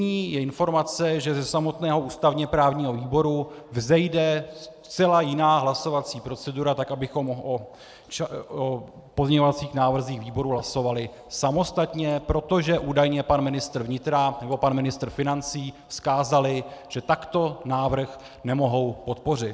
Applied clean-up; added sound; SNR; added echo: none; none; none; none.